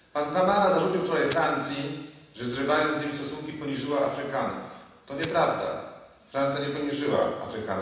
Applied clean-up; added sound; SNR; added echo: none; Fire; 15 dB; reverberation time 1.1 s.